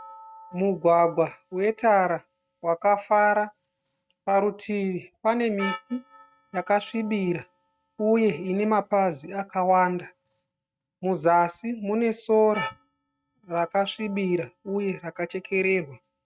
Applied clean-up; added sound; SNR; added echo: neural mask model RNNoise.